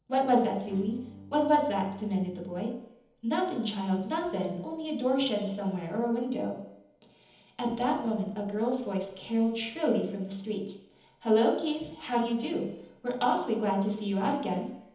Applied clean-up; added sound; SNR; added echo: none; Electric guitar / Strum; 19 dB; reverberation time 1.3 s.